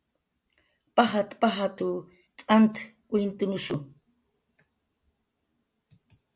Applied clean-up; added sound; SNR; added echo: none; none; none; none.